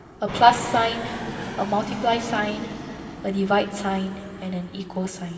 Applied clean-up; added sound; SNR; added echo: none; Fixed-wing aircraft, airplane; 10 dB; reverberation time 2.4 s.